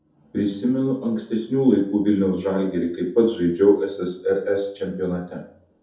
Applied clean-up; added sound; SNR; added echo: none; none; none; reverberation time 0.5 s.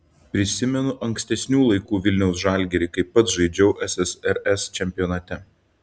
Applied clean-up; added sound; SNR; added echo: none; none; none; none.